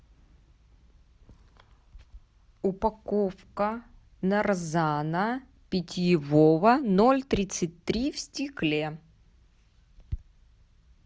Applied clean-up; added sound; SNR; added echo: none; none; none; none.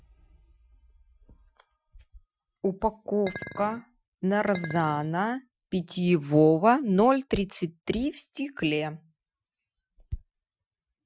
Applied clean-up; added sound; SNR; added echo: classical method Wiener filter.